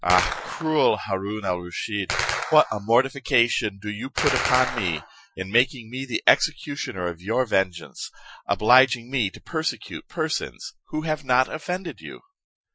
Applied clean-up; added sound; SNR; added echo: classical method Wiener filter.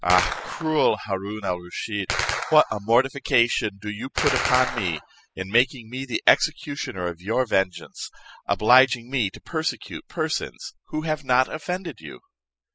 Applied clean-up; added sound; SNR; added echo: classical method spectral subtraction.